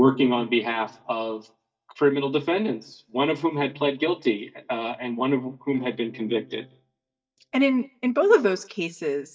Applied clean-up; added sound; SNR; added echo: neural mask model DeepFilterNet 3.